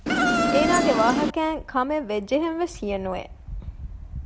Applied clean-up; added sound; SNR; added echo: none; Insect; -4 dB; none.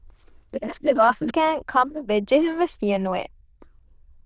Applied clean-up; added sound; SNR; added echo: neural diffusion model UNIVERSE++.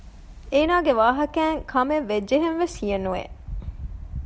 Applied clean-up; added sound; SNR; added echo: none; none; none; none.